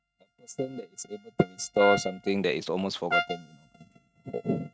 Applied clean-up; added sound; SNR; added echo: neural mask model RNNoise.